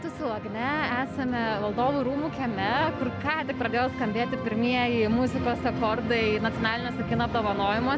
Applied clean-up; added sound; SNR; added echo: none; none; none; none.